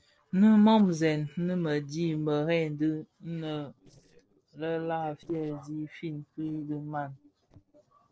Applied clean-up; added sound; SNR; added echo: neural separator model SepFormer DNS4.